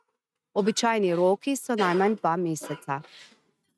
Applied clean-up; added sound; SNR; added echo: neural mask model RNNoise.